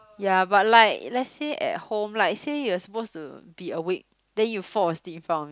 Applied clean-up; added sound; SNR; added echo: none; none; none; none.